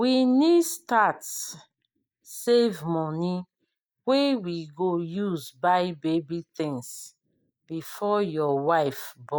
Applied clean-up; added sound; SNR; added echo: neural mask model Resemble Enhance denoiser.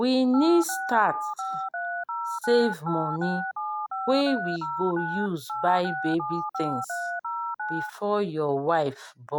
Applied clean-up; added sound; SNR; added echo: neural mask model RNNoise.